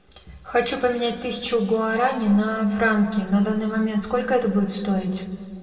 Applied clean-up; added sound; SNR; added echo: none; none; none; reverberation time 1.9 s.